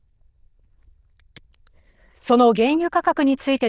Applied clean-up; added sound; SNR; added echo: neural diffusion model UNIVERSE++.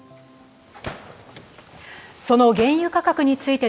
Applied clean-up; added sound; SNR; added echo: none; Gunshot, gunfire; 19 dB; none.